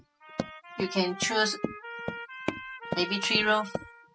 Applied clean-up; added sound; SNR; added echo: classical method spectral subtraction.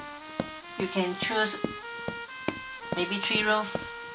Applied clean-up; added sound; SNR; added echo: none; Trumpet + Run; 5 dB; none.